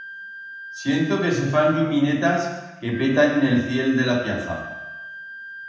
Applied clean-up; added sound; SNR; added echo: none; Wind instrument, woodwind instrument; 16 dB; reverberation time 1.1 s.